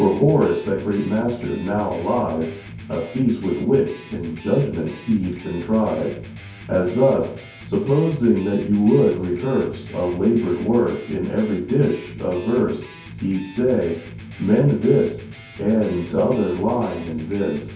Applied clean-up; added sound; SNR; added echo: none; Electric guitar; 16 dB; reverberation time 0.6 s.